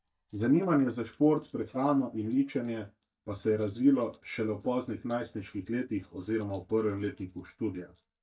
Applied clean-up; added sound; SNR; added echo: neural mask model DeepFilterNet 3.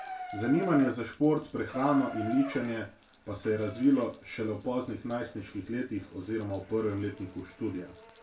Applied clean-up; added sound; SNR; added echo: none; Bathtub (filling or washing) / Water tap, faucet; 14 dB; reverberation time 0.2 s.